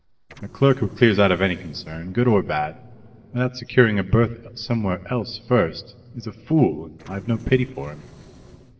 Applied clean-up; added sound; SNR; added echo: neural separator model SepFormer DNS4.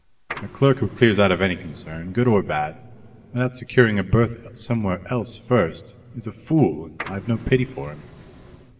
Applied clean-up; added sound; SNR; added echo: none; Printer; 17 dB; reverberation time 2.5 s.